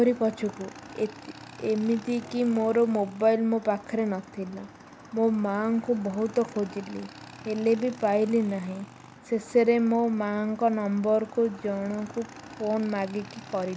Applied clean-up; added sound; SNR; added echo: none; Motorcycle / Engine; 19 dB; none.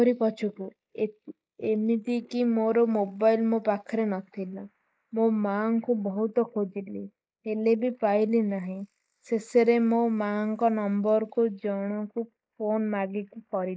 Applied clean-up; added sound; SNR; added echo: neural mask model Resemble Enhance denoiser.